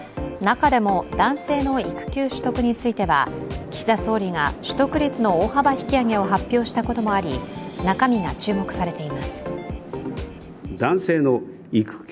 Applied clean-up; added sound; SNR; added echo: none; Chatter / Traffic noise, roadway noise / Train; 16 dB; none.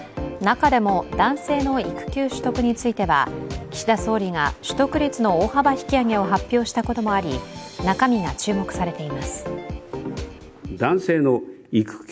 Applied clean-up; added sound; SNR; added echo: none; none; none; none.